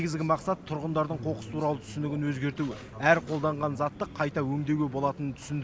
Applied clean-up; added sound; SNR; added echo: none; none; none; none.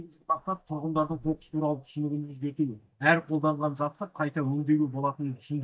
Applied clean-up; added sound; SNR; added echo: neural mask model DeepFilterNet 3.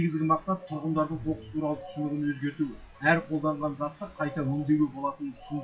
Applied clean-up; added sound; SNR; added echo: classical method WPE with log-MMSE.